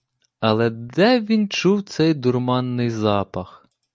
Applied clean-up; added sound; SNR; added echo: none; none; none; none.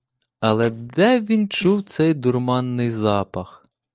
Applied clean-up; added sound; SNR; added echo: neural separator model SepFormer DNS4.